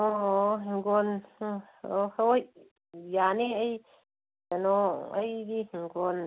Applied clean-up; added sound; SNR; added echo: none; none; none; none.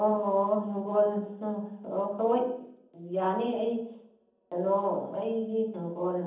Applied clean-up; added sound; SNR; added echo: none; none; none; reverberation time 0.8 s.